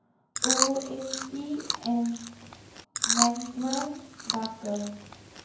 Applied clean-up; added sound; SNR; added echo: none; Chewing, mastication; 0 dB; reverberation time 0.9 s.